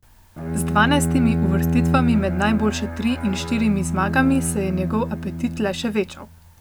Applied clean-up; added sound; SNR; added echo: none; Bowed string instrument; 2 dB; none.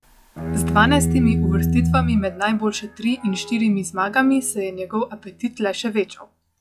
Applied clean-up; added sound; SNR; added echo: classical method log-MMSE.